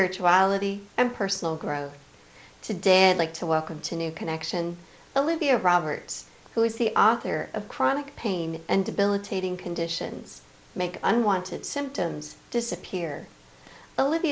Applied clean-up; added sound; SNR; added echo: none; none; none; none.